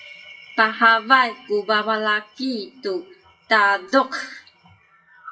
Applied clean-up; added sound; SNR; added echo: classical method WPE with log-MMSE.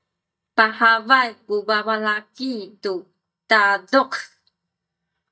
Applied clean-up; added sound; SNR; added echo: neural mask model DeepFilterNet 3.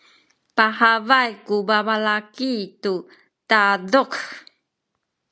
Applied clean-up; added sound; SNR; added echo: none; none; none; none.